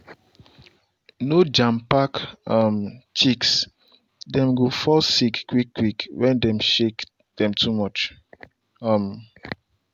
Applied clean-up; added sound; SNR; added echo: none; none; none; none.